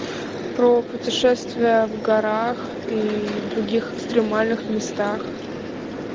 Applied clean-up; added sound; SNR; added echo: none; none; none; none.